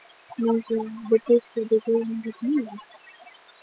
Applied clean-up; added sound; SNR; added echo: classical method spectral subtraction.